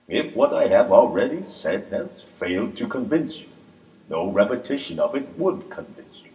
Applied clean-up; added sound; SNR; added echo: none; none; none; reverberation time 2.4 s.